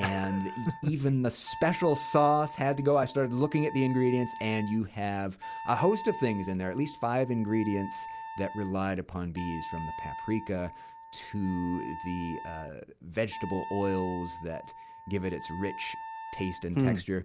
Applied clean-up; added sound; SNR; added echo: none; Wind instrument, woodwind instrument; 12 dB; none.